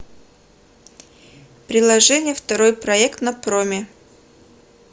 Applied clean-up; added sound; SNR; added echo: none; none; none; none.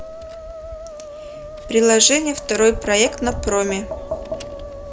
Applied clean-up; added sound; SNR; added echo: none; Tap + Musical instrument; 10 dB; none.